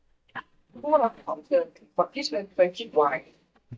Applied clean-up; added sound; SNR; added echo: neural mask model DeepFilterNet 3.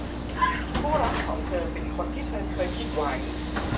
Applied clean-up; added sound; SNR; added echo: none; Vehicle; -4 dB; reverberation time 0.2 s.